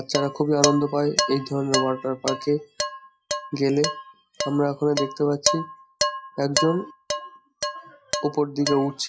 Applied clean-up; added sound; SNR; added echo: classical method log-MMSE.